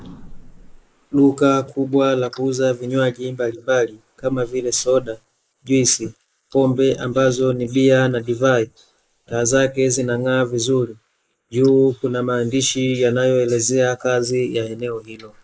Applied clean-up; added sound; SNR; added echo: neural mask model Resemble Enhance denoiser.